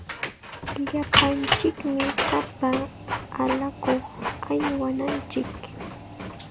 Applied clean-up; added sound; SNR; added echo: none; Printer; 1 dB; none.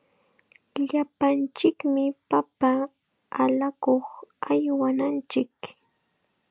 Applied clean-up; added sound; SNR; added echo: none; none; none; none.